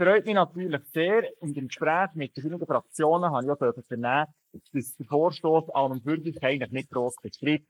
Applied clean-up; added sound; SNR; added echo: neural mask model Resemble Enhance denoiser.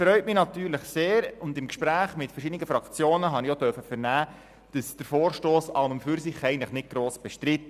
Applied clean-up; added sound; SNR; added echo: none; none; none; none.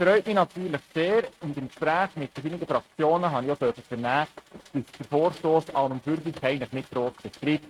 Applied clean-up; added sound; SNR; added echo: neural mask model RNNoise.